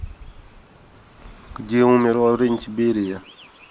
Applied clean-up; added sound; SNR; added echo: neural mask model Resemble Enhance denoiser.